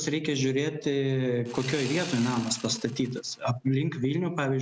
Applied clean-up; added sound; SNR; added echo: none; Sawing; 14 dB; none.